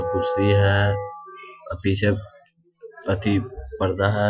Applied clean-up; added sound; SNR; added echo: classical method Wiener filter.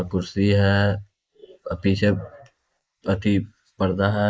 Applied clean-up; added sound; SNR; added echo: neural mask model Resemble Enhance denoiser.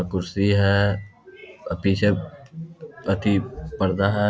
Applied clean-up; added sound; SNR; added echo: none; none; none; none.